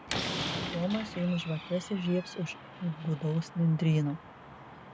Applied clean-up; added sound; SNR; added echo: none; Slam; 8 dB; none.